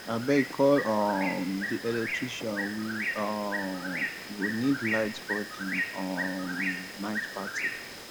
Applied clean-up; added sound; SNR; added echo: none; Bird; 5 dB; none.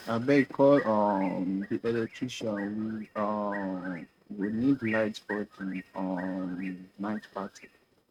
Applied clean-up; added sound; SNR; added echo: neural mask model RNNoise.